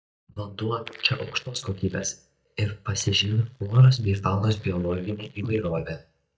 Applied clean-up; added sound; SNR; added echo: neural mask model DeepFilterNet 3.